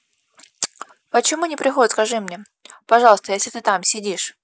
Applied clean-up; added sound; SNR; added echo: none; none; none; none.